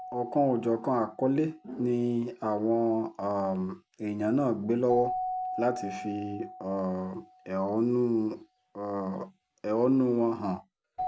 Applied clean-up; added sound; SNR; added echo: none; Keyboard (musical); 12 dB; none.